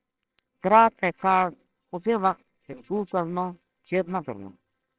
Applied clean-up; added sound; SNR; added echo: neural separator model SepFormer WHAMR!.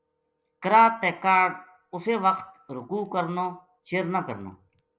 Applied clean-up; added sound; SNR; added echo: none; none; none; none.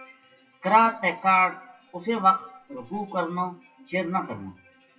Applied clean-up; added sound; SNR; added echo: classical method WPE with log-MMSE.